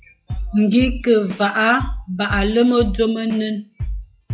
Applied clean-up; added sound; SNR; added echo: classical method log-MMSE.